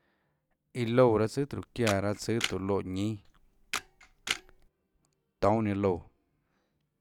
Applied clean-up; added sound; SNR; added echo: none; Camera; 8 dB; none.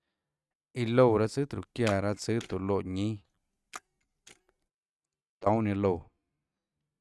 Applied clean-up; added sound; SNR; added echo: neural mask model RNNoise.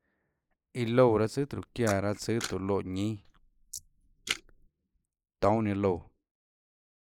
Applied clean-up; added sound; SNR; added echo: neural mask model Resemble Enhance denoiser.